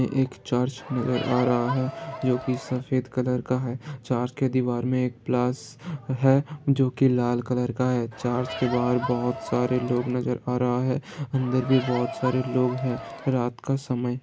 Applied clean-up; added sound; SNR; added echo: none; Crowd; 10 dB; none.